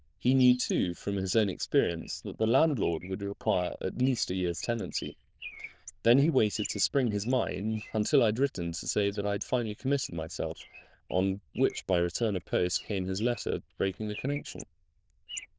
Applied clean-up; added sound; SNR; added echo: neural diffusion model UNIVERSE++.